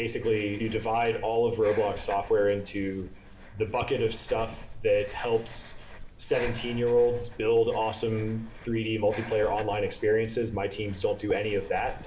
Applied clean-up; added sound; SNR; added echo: none; Breathing; 14 dB; reverberation time 0.5 s.